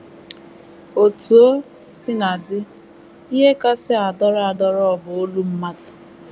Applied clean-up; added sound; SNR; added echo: none; none; none; none.